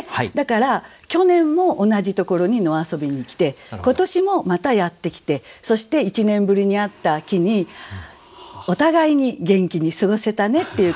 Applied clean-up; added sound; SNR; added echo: none; none; none; none.